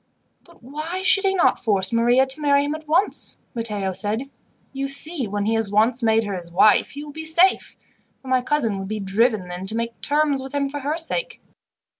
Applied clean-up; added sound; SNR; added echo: none; none; none; none.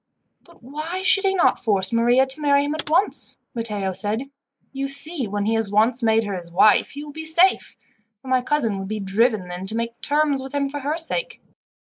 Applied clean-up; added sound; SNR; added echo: neural mask model Resemble Enhance denoiser.